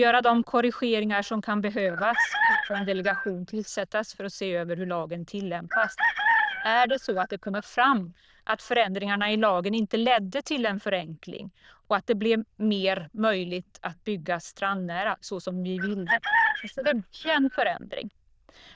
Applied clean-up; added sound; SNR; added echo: neural diffusion model UNIVERSE++.